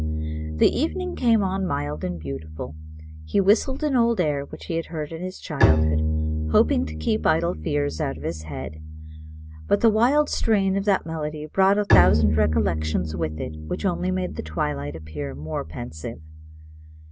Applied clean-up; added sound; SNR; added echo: none; Bowed string instrument; 3 dB; none.